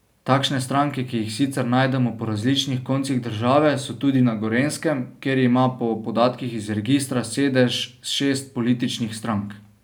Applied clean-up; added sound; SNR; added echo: none; none; none; none.